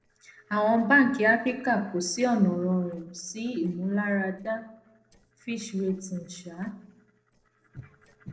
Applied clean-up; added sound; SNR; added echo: neural separator model SepFormer DNS4.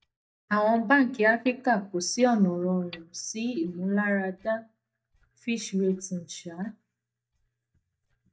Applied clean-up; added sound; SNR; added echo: neural mask model DeepFilterNet 3.